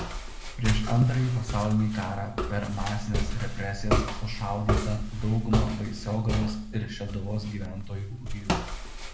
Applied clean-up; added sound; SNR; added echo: none; Walk, footsteps; 2 dB; reverberation time 0.4 s.